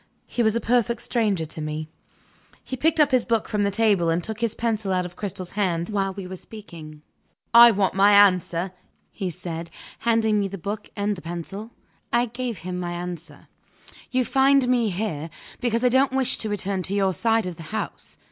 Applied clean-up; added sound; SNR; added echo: none; none; none; none.